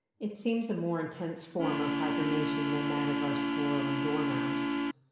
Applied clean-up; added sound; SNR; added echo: none; Organ; -4 dB; reverberation time 1.3 s.